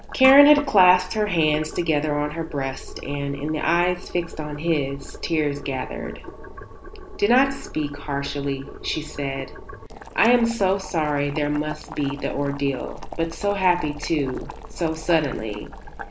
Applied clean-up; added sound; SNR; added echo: none; Boiling; 12 dB; none.